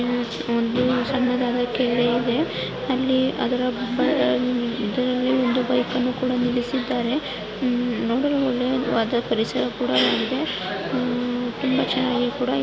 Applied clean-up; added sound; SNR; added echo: none; none; none; none.